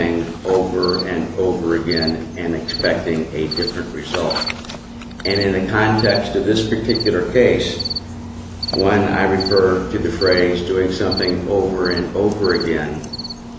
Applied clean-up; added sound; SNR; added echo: none; Cricket; 11 dB; none.